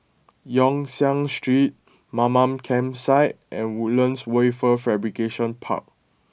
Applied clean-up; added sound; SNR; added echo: none; none; none; none.